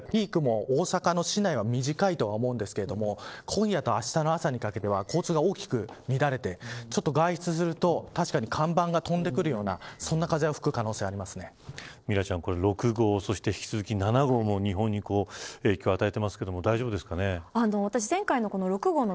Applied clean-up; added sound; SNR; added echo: neural separator model SepFormer DNS4.